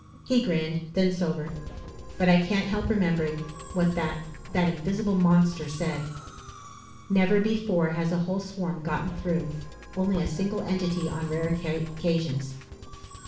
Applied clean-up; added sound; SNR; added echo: none; Musical instrument; 14 dB; reverberation time 0.6 s.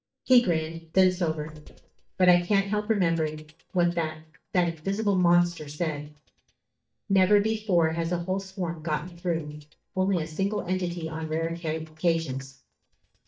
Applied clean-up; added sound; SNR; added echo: neural mask model DeepFilterNet 3.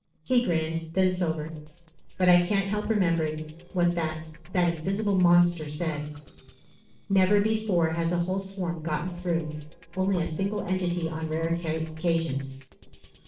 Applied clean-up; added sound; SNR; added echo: neural separator model SepFormer DNS4.